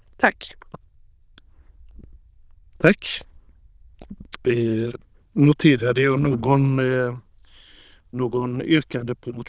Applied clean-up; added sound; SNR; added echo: neural diffusion model UNIVERSE++.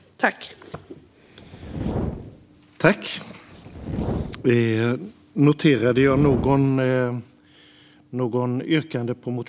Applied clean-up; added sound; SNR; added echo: none; Fire; 9 dB; none.